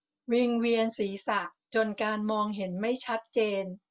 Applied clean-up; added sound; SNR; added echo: none; none; none; none.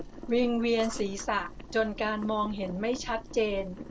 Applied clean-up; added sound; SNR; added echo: none; Boiling; 12 dB; none.